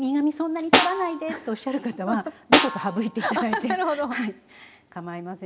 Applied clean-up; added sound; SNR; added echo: none; Snare drum; -1 dB; reverberation time 1.1 s.